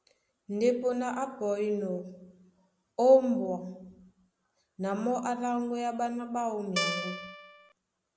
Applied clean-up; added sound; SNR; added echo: none; Guitar; 4 dB; none.